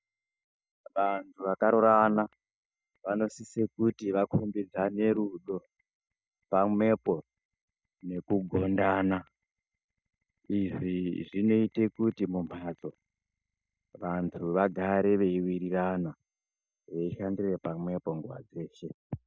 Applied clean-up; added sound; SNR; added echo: neural mask model DeepFilterNet 3.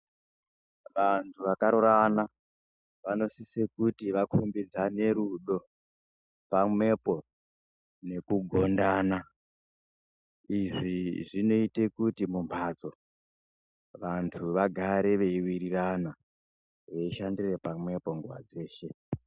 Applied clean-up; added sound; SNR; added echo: none; none; none; none.